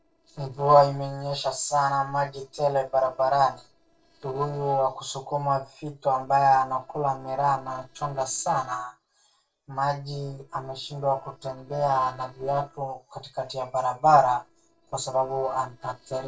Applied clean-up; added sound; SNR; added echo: neural separator model SepFormer DNS4.